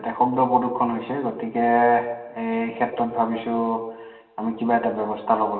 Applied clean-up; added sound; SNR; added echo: none; none; none; reverberation time 0.9 s.